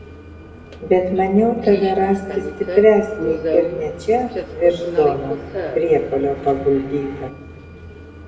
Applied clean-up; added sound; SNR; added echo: none; Subway, metro, underground; 10 dB; reverberation time 1.4 s.